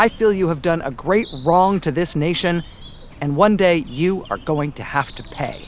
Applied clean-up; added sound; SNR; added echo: none; Bird; 17 dB; none.